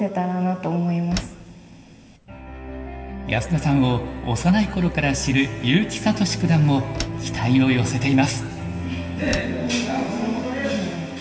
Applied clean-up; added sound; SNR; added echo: none; Slam; 14 dB; reverberation time 2.0 s.